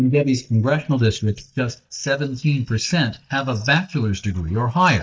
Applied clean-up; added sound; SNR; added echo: neural mask model DeepFilterNet 3.